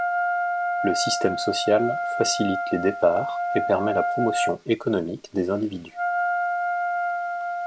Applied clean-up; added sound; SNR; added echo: none; Wind instrument, woodwind instrument; 0 dB; none.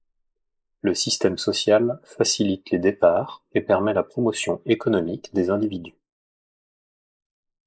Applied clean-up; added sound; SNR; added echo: neural mask model Resemble Enhance denoiser.